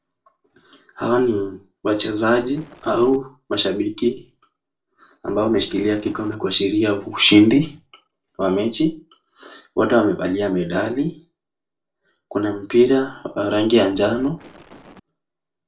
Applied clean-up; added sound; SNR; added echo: neural separator model SepFormer DNS4.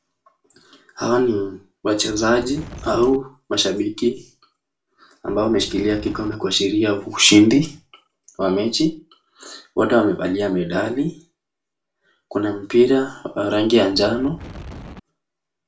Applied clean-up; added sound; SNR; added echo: none; Wind; 15 dB; reverberation time 0.3 s.